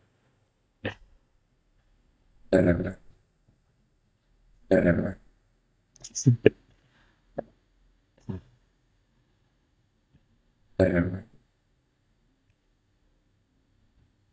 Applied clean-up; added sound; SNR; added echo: neural mask model DeepFilterNet 3.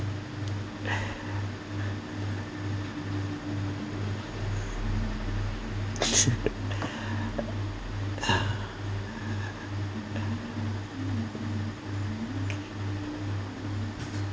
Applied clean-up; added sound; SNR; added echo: none; none; none; none.